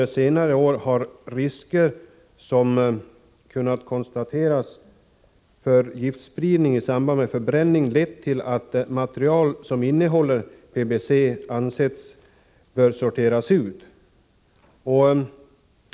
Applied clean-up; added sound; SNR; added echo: none; none; none; none.